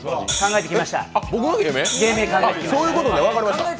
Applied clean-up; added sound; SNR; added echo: none; Hi-hat; 7 dB; none.